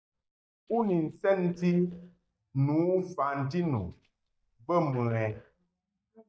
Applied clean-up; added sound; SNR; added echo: neural mask model DeepFilterNet 3.